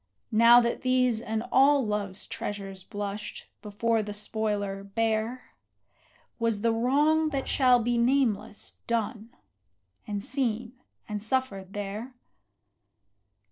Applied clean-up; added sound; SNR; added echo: neural separator model SepFormer DNS4.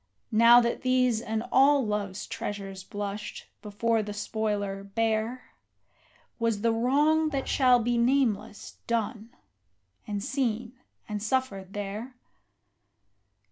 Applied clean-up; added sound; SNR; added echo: none; Bowed string instrument; 18 dB; none.